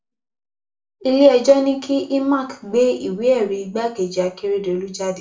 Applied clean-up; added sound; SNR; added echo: none; none; none; reverberation time 0.3 s.